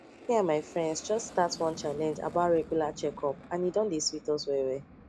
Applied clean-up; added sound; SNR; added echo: none; Aircraft; 18 dB; none.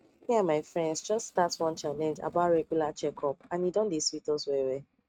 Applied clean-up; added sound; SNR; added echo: neural mask model RNNoise.